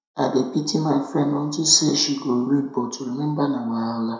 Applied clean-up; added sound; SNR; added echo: none; none; none; reverberation time 0.6 s.